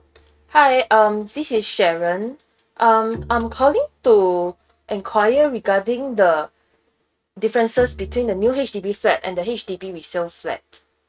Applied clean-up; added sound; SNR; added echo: neural mask model RNNoise.